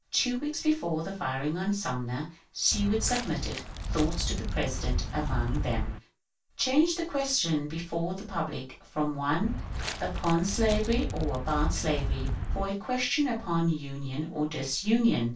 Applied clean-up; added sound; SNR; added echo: none; Walk, footsteps; 2 dB; reverberation time 0.2 s.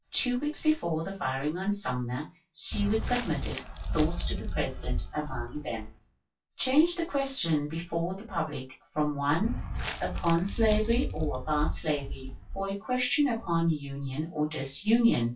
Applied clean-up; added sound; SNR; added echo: classical method WPE with log-MMSE.